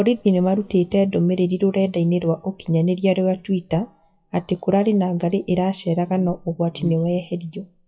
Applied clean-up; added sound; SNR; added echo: classical method WPE with log-MMSE.